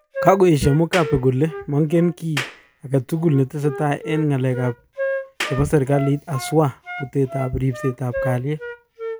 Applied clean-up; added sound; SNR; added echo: none; Wind instrument, woodwind instrument + Clapping; 10 dB; none.